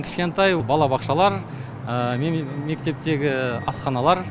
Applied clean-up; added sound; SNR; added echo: none; none; none; none.